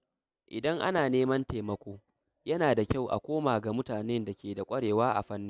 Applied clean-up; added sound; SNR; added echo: none; none; none; none.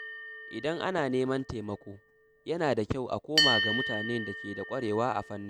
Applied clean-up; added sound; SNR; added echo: none; Bell; 2 dB; none.